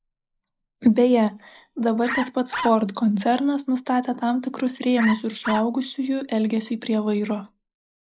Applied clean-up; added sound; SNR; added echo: neural mask model Resemble Enhance denoiser.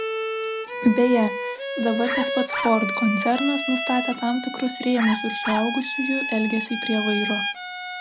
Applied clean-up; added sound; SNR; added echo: none; Bowed string instrument + Bark; 4 dB; none.